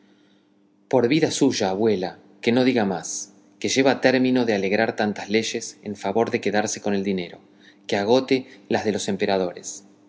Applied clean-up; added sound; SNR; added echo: none; none; none; none.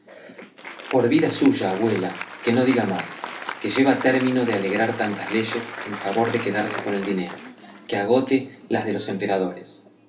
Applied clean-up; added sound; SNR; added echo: none; Applause; 12 dB; reverberation time 0.3 s.